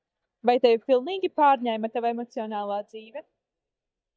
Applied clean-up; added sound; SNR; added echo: neural mask model DeepFilterNet 3.